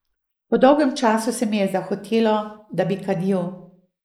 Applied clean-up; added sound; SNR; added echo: neural mask model Resemble Enhance denoiser.